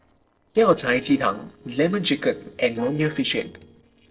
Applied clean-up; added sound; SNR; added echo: neural separator model SepFormer DNS4.